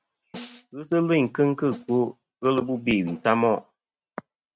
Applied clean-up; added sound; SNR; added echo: neural mask model RNNoise.